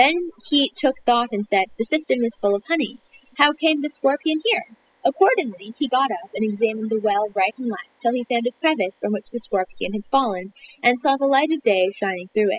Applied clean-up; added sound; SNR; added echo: classical method spectral subtraction.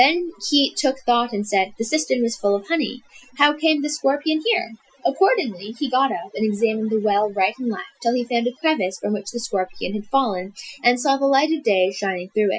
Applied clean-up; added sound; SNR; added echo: classical method Wiener filter.